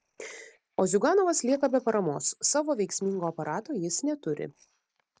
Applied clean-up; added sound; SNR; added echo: neural separator model SepFormer DNS4.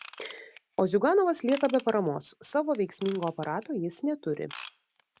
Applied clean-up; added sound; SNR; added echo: none; Ratchet, pawl / Tools; 19 dB; none.